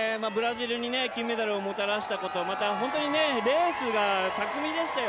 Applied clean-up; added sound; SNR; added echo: none; none; none; none.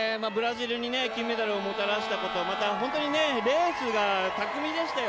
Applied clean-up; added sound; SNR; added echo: none; Bowed string instrument; 12 dB; none.